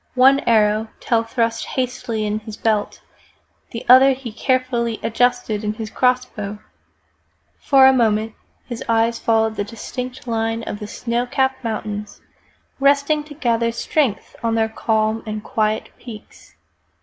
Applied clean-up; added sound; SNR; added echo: none; none; none; none.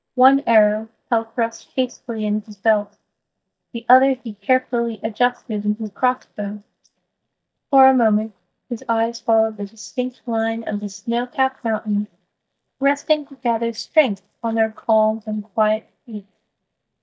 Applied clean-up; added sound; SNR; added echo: neural mask model DeepFilterNet 3.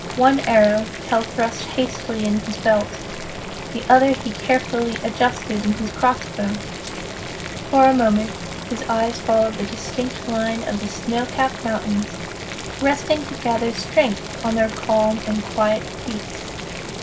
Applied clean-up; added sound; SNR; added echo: none; Boiling; 9 dB; reverberation time 0.4 s.